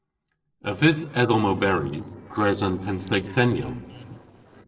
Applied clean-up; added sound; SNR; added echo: neural separator model SepFormer DNS4.